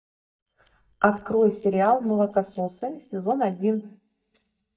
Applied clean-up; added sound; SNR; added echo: neural mask model DeepFilterNet 3.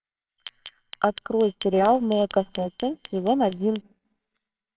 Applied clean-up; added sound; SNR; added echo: neural separator model SepFormer WHAMR!.